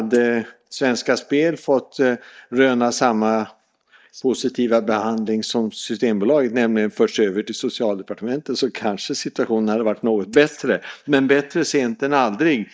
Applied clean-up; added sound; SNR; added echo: neural mask model DeepFilterNet 3.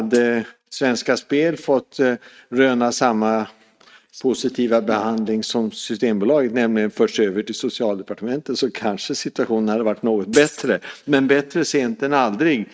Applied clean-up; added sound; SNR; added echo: neural mask model RNNoise.